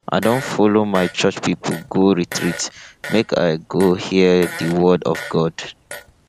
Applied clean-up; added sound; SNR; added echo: none; Fart; 16 dB; none.